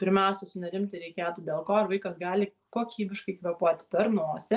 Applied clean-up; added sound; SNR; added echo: none; none; none; none.